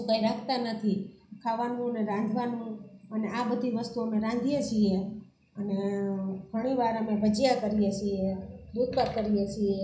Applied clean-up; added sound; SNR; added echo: none; none; none; reverberation time 0.5 s.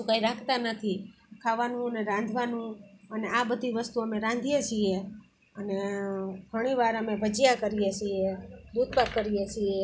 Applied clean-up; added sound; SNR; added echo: none; none; none; none.